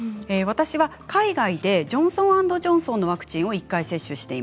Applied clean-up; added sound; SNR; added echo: none; none; none; none.